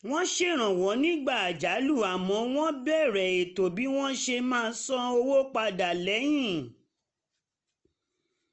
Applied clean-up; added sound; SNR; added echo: none; none; none; none.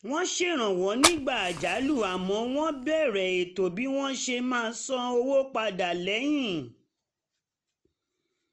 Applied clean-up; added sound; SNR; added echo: none; Fire; 3 dB; none.